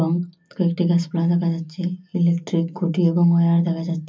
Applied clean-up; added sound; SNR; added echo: none; none; none; reverberation time 0.3 s.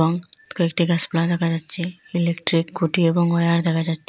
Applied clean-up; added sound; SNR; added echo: none; none; none; none.